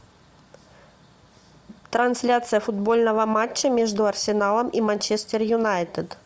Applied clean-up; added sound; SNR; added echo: none; none; none; none.